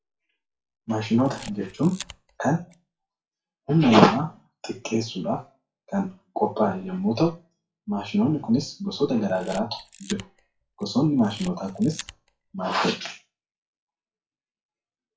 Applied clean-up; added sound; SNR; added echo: classical method WPE with log-MMSE.